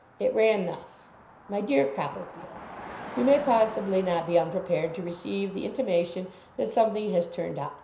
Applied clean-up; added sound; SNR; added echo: none; Car passing by; 18 dB; reverberation time 0.5 s.